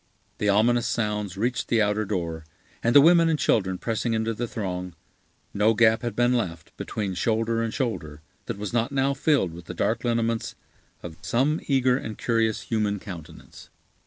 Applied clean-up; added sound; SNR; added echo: none; none; none; none.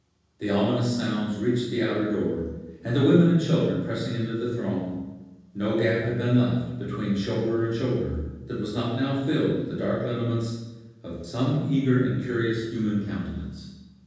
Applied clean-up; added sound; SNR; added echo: none; none; none; reverberation time 1.3 s.